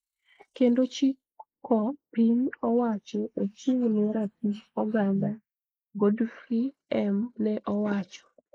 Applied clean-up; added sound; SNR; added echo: neural mask model Resemble Enhance denoiser.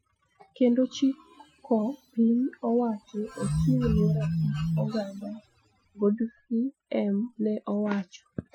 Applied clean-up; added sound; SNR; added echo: classical method Wiener filter.